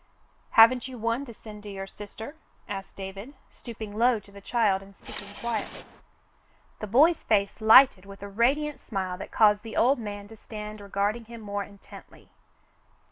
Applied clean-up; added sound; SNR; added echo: none; Subway, metro, underground / Engine; 13 dB; none.